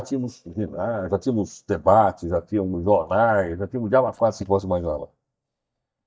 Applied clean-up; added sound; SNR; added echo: neural mask model DeepFilterNet 3.